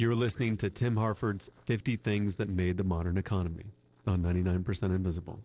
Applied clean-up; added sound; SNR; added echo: neural separator model SepFormer DNS4.